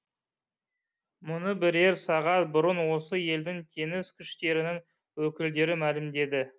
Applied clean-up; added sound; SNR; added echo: none; none; none; none.